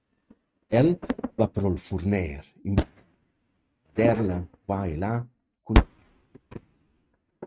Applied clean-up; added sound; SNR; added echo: neural mask model RNNoise.